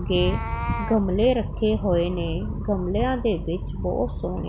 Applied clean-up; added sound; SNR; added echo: none; Meow; 17 dB; none.